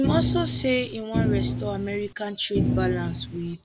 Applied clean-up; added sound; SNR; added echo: none; Thump, thud; 6 dB; none.